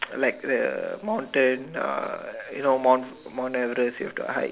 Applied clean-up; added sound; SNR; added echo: none; none; none; none.